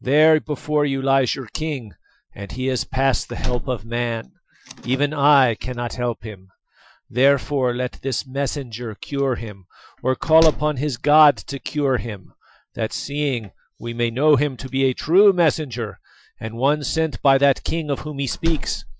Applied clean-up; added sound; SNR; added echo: classical method Wiener filter.